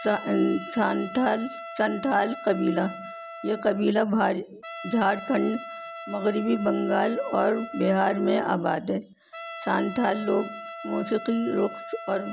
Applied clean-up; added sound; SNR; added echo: none; Trumpet; 13 dB; none.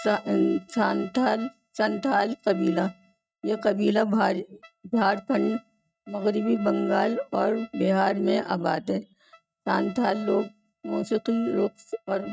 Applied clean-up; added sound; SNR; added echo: neural mask model RNNoise.